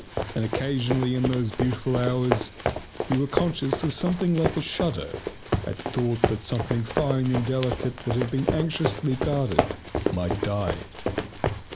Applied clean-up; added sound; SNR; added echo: none; Run; 3 dB; none.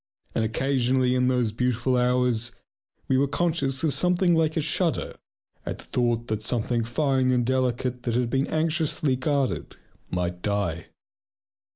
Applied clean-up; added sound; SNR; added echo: none; none; none; none.